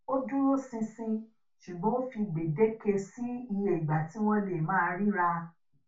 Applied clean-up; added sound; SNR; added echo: none; none; none; reverberation time 0.2 s.